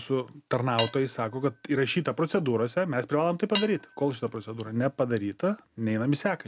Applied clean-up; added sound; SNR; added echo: none; Cutlery, silverware / Dishes, pots, and pans; 14 dB; none.